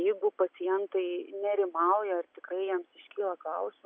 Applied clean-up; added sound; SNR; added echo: none; none; none; none.